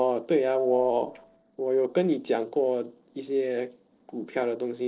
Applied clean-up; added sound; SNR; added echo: neural separator model SepFormer DNS4.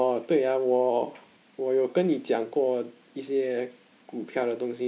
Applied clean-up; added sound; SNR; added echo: none; none; none; none.